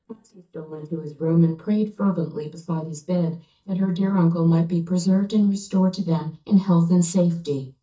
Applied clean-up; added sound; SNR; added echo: neural mask model DeepFilterNet 3.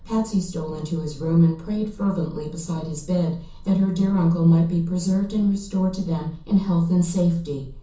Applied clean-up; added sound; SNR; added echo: none; Boat, Water vehicle; 19 dB; reverberation time 0.7 s.